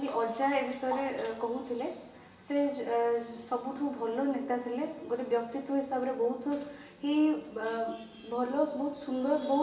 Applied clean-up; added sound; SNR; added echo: none; none; none; reverberation time 1.1 s.